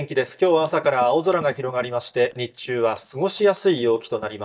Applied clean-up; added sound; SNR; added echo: neural mask model DeepFilterNet 3.